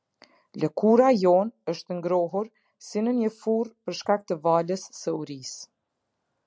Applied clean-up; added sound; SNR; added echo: none; none; none; none.